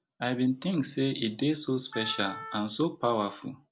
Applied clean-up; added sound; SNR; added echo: none; Wind instrument, woodwind instrument; 13 dB; none.